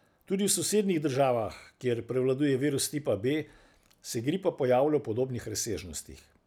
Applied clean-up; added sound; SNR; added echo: none; none; none; none.